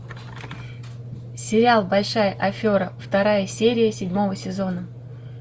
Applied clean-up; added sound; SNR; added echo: none; none; none; none.